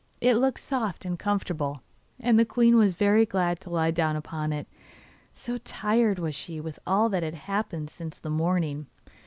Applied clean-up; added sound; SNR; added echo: none; none; none; none.